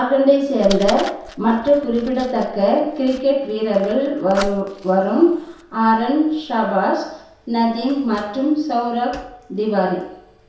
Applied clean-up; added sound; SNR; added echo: none; Fire; 18 dB; reverberation time 0.7 s.